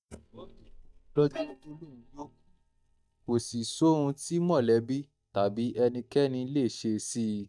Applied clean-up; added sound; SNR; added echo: neural mask model DeepFilterNet 3.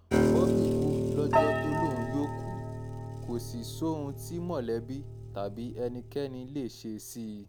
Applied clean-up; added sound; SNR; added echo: none; Piano; -4 dB; none.